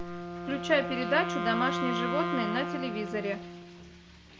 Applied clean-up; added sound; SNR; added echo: none; Wind instrument, woodwind instrument; 2 dB; none.